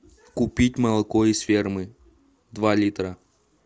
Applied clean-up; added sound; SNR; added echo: none; none; none; none.